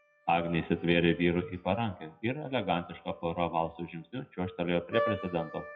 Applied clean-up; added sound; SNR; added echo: classical method WPE with log-MMSE.